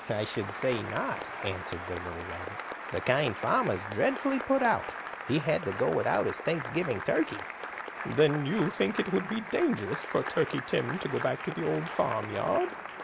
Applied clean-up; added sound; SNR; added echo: none; Applause; 8 dB; none.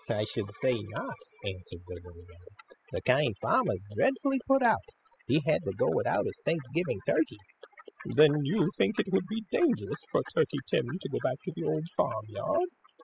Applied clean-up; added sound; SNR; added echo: classical method spectral subtraction.